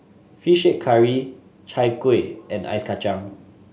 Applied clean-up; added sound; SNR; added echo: none; none; none; none.